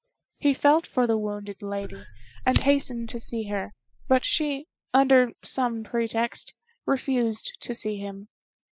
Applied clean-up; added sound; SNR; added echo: classical method spectral subtraction.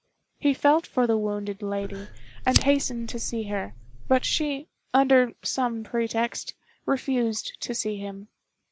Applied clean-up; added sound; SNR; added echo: none; Fire; 6 dB; none.